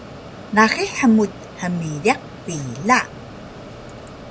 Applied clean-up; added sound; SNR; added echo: none; Mechanisms; 15 dB; none.